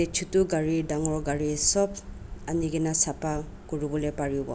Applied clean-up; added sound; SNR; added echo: none; none; none; none.